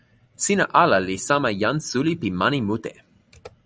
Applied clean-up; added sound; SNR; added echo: none; none; none; none.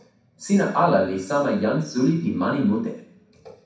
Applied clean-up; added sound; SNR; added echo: none; none; none; reverberation time 0.6 s.